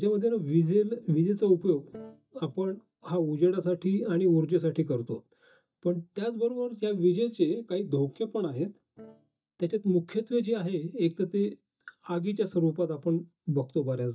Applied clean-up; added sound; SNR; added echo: neural mask model DeepFilterNet 3.